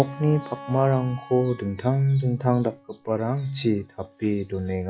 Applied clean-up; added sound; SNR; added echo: classical method log-MMSE.